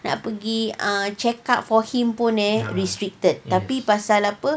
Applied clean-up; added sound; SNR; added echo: none; none; none; none.